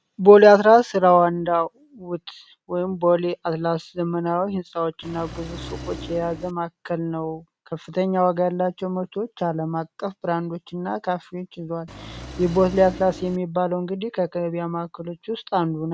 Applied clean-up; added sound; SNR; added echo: none; Engine; 14 dB; none.